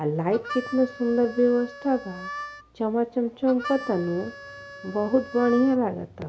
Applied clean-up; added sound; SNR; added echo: none; Harmonica; 14 dB; none.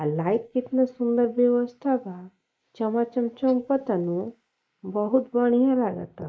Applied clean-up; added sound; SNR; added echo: neural mask model Resemble Enhance denoiser.